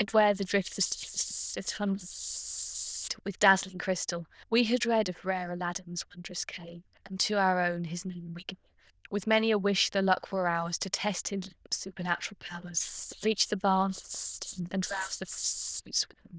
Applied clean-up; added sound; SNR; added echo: neural diffusion model UNIVERSE++.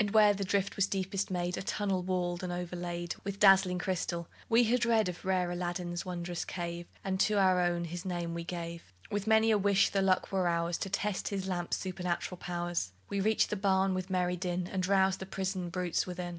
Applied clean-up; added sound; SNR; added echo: none; none; none; none.